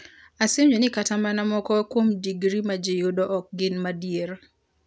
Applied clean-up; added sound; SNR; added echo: none; none; none; none.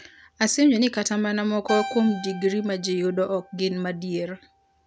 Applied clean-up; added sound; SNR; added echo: none; Keyboard (musical); 14 dB; none.